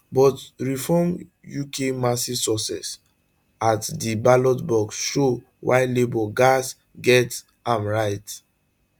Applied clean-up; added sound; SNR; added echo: none; none; none; none.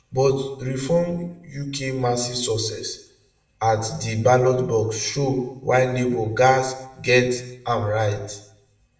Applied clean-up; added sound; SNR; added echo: none; none; none; reverberation time 0.6 s.